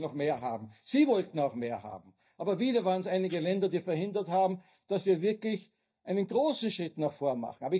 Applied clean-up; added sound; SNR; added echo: neural mask model DeepFilterNet 3.